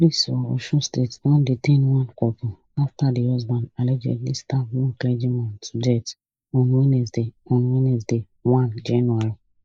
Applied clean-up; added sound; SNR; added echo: neural mask model Resemble Enhance denoiser.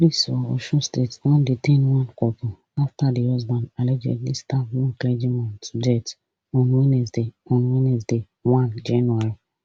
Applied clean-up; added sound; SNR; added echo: none; none; none; none.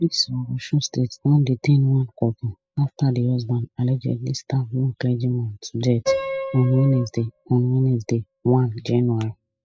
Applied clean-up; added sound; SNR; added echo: classical method spectral subtraction.